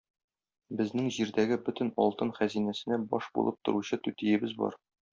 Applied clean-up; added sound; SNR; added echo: none; none; none; none.